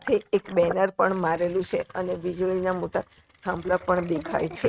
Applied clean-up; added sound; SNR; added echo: neural mask model RNNoise.